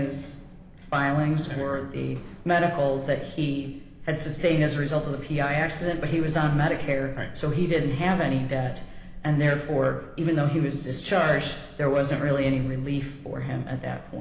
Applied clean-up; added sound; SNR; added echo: none; Sliding door; 14 dB; reverberation time 1.0 s.